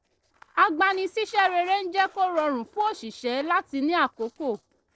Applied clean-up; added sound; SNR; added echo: neural separator model SepFormer DNS4.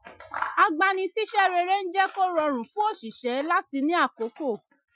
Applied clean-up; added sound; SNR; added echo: classical method Wiener filter.